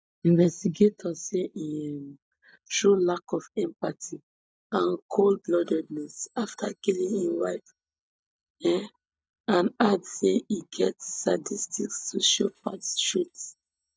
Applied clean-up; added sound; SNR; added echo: neural mask model DeepFilterNet 3.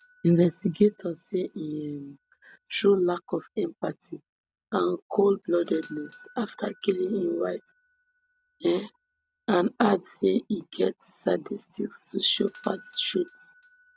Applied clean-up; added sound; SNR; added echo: none; Bell / Doorbell; 18 dB; none.